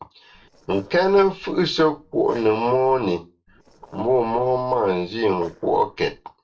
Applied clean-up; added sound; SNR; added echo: neural separator model SepFormer DNS4.